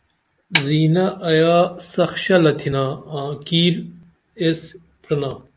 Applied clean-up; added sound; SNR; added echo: none; Snare drum; 7 dB; none.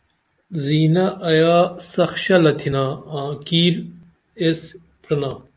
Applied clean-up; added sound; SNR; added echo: none; none; none; none.